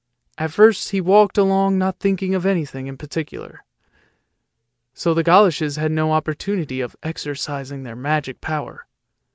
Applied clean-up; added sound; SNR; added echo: none; none; none; none.